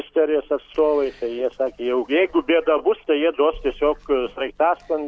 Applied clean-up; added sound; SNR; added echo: none; none; none; none.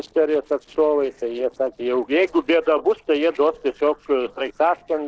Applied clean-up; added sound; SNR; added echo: neural separator model SepFormer DNS4.